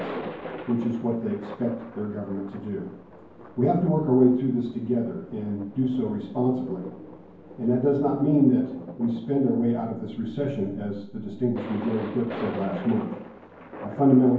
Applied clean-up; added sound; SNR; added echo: none; Thunder; 15 dB; reverberation time 0.9 s.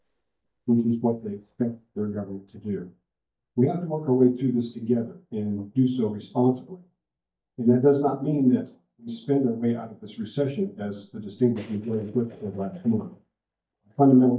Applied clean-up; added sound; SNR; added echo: neural mask model DeepFilterNet 3.